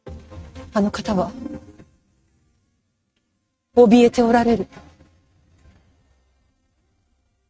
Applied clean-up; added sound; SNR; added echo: neural mask model RNNoise.